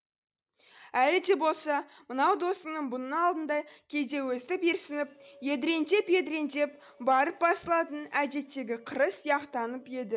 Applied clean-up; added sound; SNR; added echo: none; none; none; none.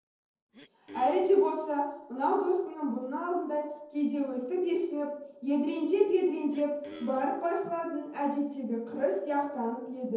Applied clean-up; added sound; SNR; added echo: neural separator model SepFormer DNS4.